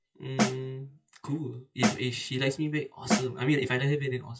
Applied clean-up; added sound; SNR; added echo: classical method WPE with log-MMSE.